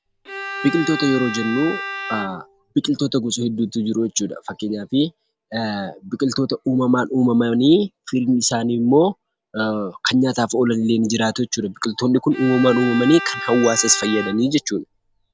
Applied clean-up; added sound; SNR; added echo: none; Bowed string instrument; 10 dB; none.